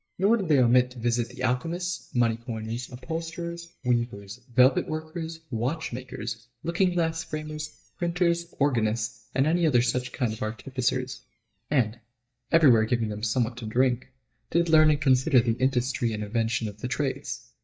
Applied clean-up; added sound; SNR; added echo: neural mask model DeepFilterNet 3.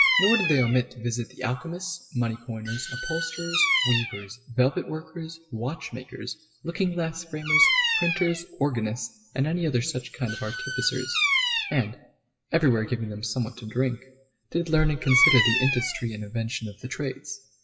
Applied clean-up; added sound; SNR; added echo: classical method WPE with log-MMSE.